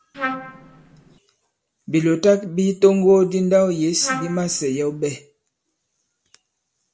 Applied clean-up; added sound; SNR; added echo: none; Trumpet; 10 dB; none.